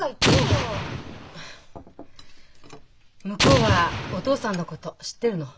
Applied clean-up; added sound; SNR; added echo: none; Explosion; -4 dB; none.